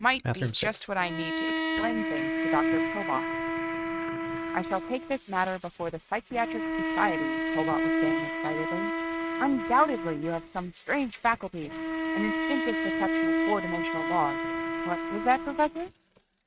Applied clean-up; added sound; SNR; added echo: neural mask model RNNoise.